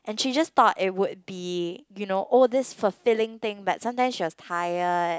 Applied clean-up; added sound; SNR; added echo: none; none; none; none.